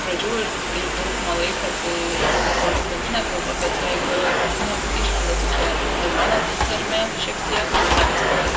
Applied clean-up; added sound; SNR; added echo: none; Domestic sounds, home sounds; -3 dB; reverberation time 0.2 s.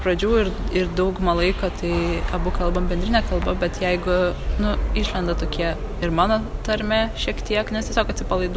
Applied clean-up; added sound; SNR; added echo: none; none; none; none.